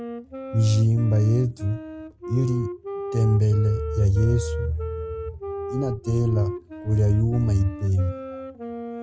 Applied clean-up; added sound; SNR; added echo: none; Wind instrument, woodwind instrument; 11 dB; none.